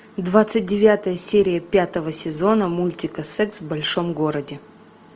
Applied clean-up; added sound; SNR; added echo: none; none; none; none.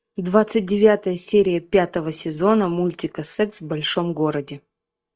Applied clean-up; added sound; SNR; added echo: neural mask model DeepFilterNet 3.